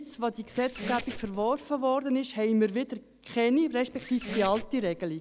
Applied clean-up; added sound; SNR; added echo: none; Squeak; 12 dB; none.